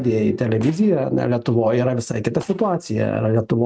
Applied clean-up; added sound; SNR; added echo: neural mask model RNNoise.